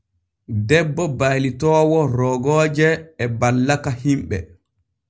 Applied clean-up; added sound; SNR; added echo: none; none; none; none.